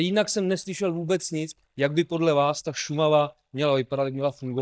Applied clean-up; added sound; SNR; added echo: neural mask model DeepFilterNet 3.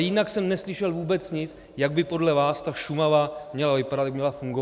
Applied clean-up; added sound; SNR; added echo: none; none; none; none.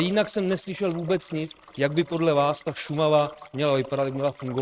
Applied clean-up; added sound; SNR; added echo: neural mask model RNNoise.